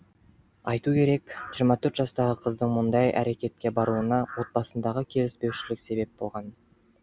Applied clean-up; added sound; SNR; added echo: none; none; none; none.